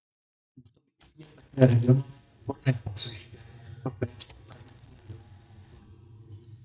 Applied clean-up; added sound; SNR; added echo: neural mask model DeepFilterNet 3.